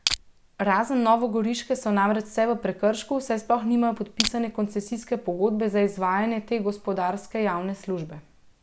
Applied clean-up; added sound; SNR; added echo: none; Crushing; 3 dB; none.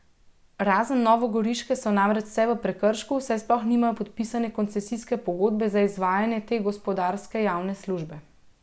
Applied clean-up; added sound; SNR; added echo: none; none; none; none.